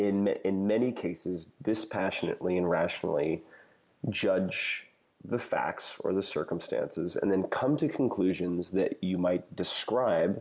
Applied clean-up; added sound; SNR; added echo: none; none; none; none.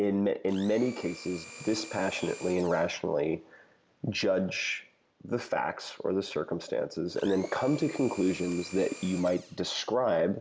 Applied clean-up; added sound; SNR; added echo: none; Domestic sounds, home sounds; 17 dB; none.